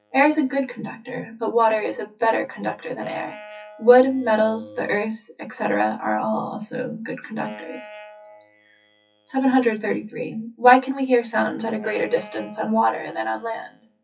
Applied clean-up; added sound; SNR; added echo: classical method WPE with log-MMSE.